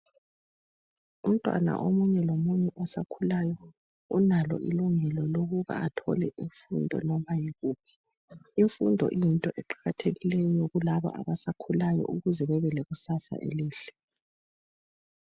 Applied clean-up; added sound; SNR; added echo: none; none; none; none.